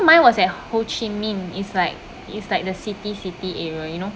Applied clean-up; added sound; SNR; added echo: none; none; none; none.